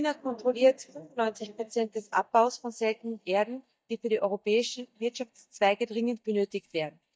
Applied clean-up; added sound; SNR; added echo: neural mask model DeepFilterNet 3.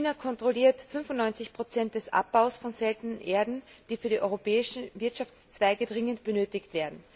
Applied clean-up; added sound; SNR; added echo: none; none; none; none.